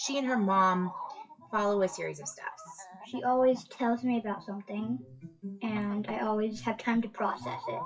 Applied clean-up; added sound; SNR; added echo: classical method WPE with log-MMSE.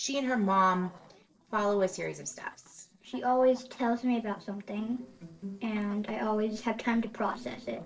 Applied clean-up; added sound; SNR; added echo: neural separator model SepFormer DNS4.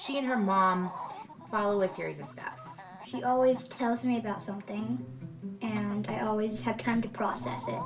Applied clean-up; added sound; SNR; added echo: none; Chicken, rooster; 15 dB; reverberation time 0.3 s.